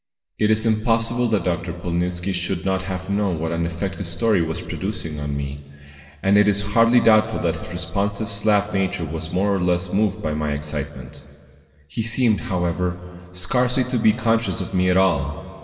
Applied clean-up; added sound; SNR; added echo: none; none; none; reverberation time 2.1 s.